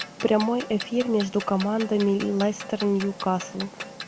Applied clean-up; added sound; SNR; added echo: none; Clock; 13 dB; none.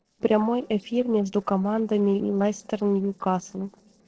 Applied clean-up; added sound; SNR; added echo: neural separator model SepFormer DNS4.